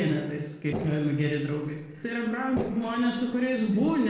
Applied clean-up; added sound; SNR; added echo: neural separator model SepFormer DNS4.